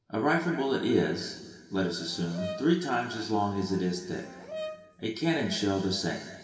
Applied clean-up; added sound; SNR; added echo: none; Brass instrument; 13 dB; reverberation time 2.2 s.